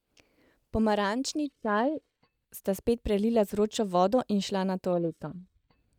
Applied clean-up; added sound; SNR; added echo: neural mask model DeepFilterNet 3.